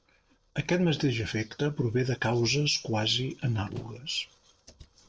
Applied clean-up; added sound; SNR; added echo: neural separator model SepFormer DNS4.